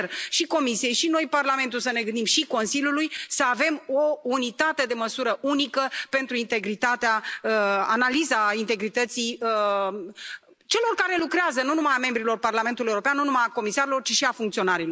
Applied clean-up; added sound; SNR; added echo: none; none; none; none.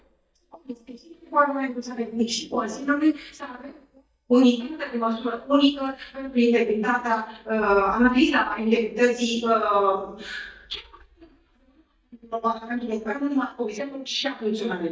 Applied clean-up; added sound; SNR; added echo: neural mask model DeepFilterNet 3.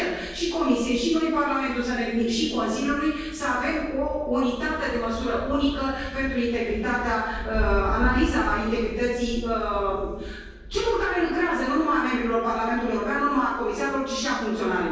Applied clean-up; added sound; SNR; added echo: none; Thunder; 10 dB; reverberation time 1.3 s.